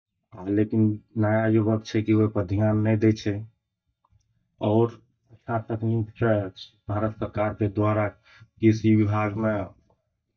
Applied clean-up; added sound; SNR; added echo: neural mask model DeepFilterNet 3.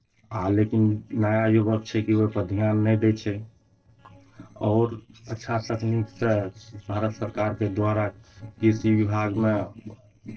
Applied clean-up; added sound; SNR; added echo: neural separator model SepFormer DNS4.